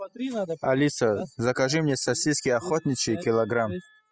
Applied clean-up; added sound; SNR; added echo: classical method spectral subtraction.